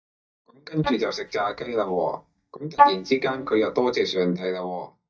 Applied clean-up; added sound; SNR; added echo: neural mask model DeepFilterNet 3.